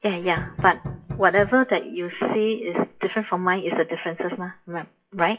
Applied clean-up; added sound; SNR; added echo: classical method WPE with log-MMSE.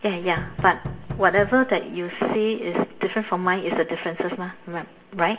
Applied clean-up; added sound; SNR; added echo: none; Knock; 10 dB; reverberation time 1.4 s.